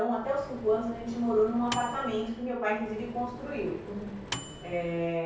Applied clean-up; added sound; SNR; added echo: none; Microwave oven; 12 dB; reverberation time 0.6 s.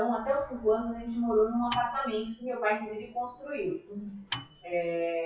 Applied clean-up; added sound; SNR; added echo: classical method WPE with log-MMSE.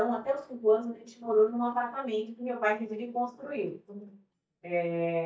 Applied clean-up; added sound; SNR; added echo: neural mask model DeepFilterNet 3.